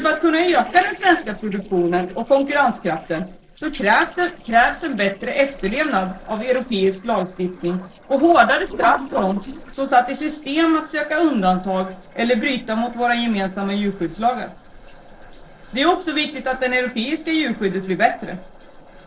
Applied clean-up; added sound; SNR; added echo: neural separator model SepFormer DNS4.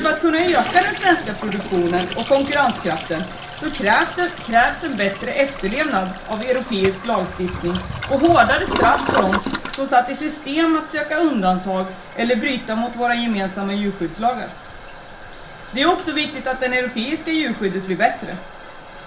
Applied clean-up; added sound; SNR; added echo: none; Toilet flush; 9 dB; reverberation time 0.4 s.